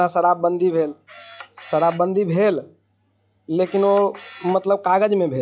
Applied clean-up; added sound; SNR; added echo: classical method log-MMSE.